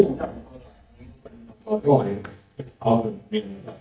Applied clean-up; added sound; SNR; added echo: neural mask model DeepFilterNet 3.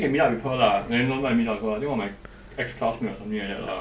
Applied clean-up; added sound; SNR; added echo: none; none; none; none.